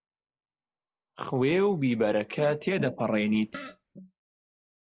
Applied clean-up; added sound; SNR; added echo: neural mask model Resemble Enhance denoiser.